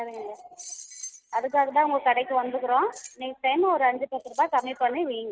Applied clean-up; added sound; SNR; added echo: neural mask model RNNoise.